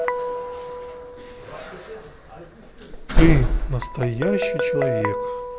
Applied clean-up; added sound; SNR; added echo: none; Guitar; 6 dB; none.